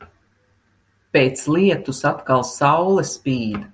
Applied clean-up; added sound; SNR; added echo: none; none; none; none.